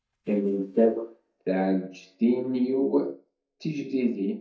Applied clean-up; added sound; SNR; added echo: neural mask model DeepFilterNet 3.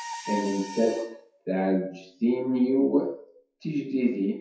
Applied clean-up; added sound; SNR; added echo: classical method WPE with log-MMSE.